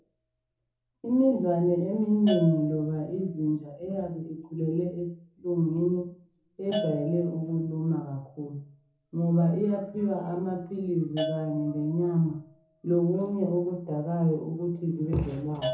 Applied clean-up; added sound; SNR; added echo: none; Bell / Percussion; 13 dB; reverberation time 0.6 s.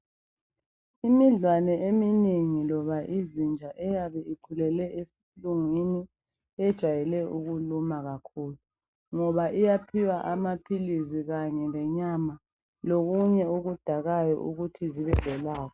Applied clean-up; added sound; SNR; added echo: none; none; none; none.